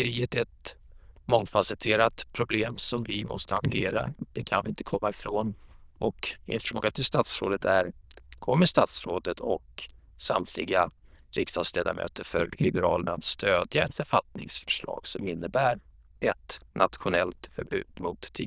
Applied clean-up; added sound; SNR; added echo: neural diffusion model UNIVERSE++.